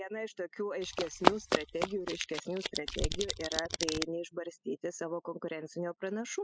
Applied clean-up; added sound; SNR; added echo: classical method spectral subtraction.